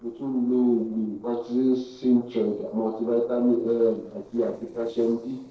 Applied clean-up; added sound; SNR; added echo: neural separator model SepFormer DNS4.